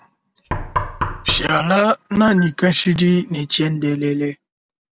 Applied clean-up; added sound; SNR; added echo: none; Knock; 6 dB; none.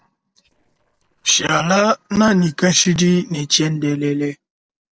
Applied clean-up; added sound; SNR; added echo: neural separator model SepFormer DNS4.